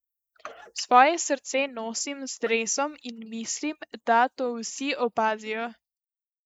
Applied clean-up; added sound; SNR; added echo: neural mask model Resemble Enhance denoiser.